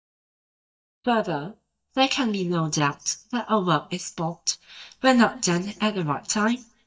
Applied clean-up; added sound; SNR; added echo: neural mask model DeepFilterNet 3.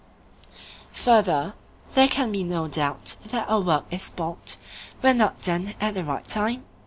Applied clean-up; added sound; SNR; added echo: none; none; none; none.